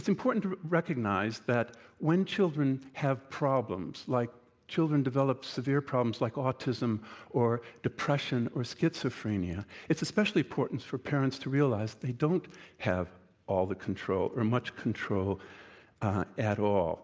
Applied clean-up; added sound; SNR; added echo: none; none; none; none.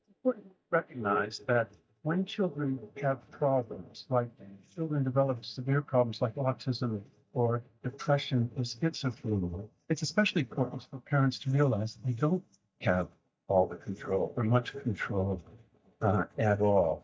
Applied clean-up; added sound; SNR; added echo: neural mask model DeepFilterNet 3.